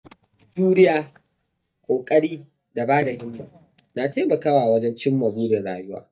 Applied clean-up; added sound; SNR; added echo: neural mask model DeepFilterNet 3.